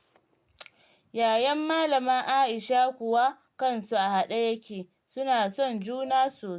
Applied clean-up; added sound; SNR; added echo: none; none; none; none.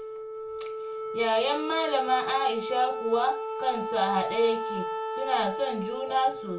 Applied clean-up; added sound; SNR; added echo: none; Wind instrument, woodwind instrument; 5 dB; reverberation time 0.3 s.